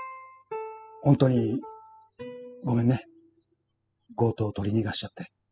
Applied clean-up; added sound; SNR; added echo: classical method spectral subtraction.